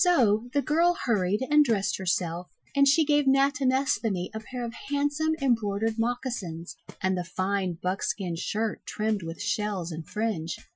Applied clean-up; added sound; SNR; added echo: classical method Wiener filter.